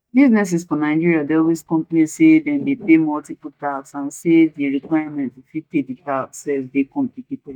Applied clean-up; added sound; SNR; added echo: neural mask model DeepFilterNet 3.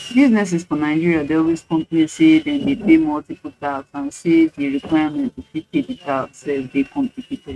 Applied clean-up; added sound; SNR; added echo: neural mask model RNNoise.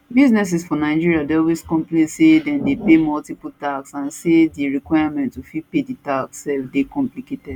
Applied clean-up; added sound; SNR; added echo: none; none; none; none.